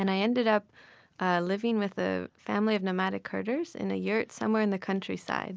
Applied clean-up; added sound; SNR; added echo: none; none; none; none.